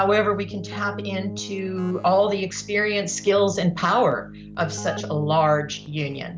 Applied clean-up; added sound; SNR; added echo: none; Keyboard (musical); 13 dB; none.